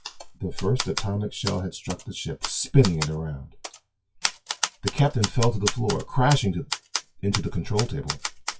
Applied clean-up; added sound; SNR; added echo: classical method WPE with log-MMSE.